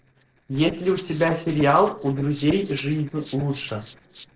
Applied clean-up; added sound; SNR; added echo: neural separator model SepFormer DNS4.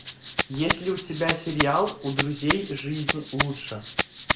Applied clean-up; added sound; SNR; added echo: none; Rattle (instrument); -5 dB; reverberation time 0.4 s.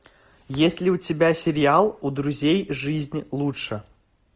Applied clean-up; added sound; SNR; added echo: none; none; none; none.